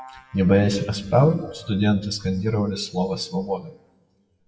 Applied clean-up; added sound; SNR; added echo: classical method WPE with log-MMSE.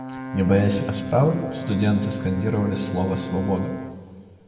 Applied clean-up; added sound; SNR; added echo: none; Brass instrument; 10 dB; reverberation time 1.8 s.